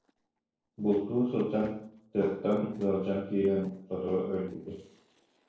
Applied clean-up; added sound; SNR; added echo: neural separator model SepFormer DNS4.